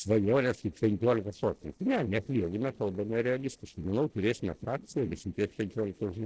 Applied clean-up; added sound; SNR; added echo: neural separator model SepFormer DNS4.